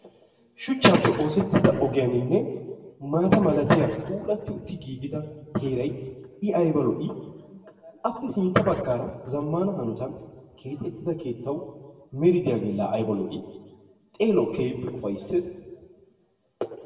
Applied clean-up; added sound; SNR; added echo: none; none; none; reverberation time 1.2 s.